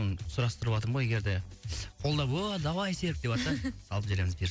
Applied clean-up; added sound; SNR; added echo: none; none; none; none.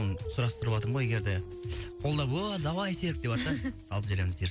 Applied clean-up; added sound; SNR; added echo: none; Dog; 14 dB; none.